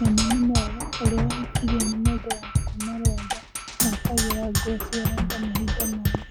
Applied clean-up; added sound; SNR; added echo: none; Percussion; -2 dB; none.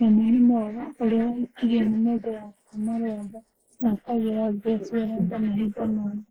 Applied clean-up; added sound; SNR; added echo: neural mask model Resemble Enhance denoiser.